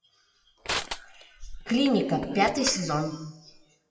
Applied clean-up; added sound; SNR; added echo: classical method WPE with log-MMSE.